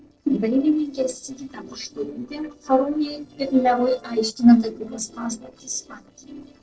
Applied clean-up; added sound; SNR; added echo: neural separator model SepFormer DNS4.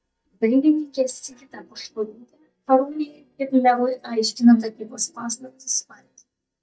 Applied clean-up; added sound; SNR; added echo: neural mask model DeepFilterNet 3.